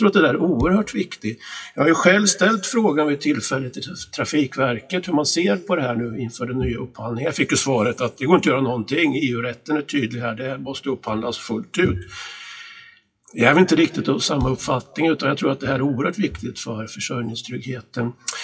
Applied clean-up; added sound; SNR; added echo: classical method WPE with log-MMSE.